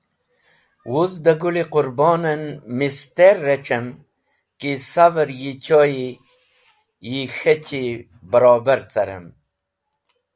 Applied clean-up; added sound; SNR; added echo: none; none; none; none.